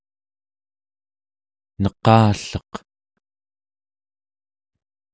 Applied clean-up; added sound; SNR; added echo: none; none; none; none.